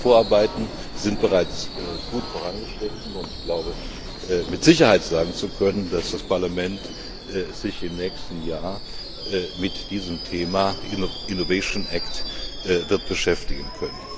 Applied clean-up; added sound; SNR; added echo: none; Screech / Subway, metro, underground; 8 dB; none.